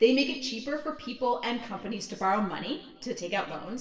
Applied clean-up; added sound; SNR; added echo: none; none; none; reverberation time 1.0 s.